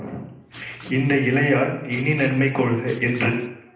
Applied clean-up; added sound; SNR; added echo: none; Writing; 19 dB; reverberation time 0.7 s.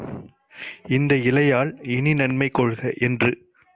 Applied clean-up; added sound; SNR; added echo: none; none; none; none.